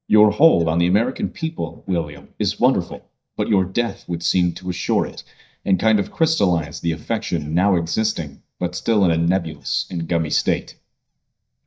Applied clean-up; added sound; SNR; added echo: neural mask model DeepFilterNet 3.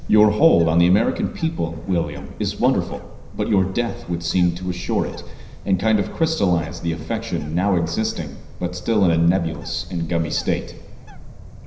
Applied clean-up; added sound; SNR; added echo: none; Bird; 13 dB; reverberation time 0.9 s.